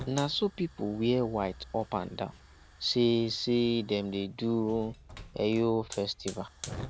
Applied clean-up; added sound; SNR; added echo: none; Hiss / Fire; 16 dB; none.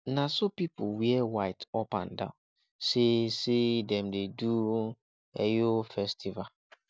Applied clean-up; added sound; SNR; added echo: none; none; none; none.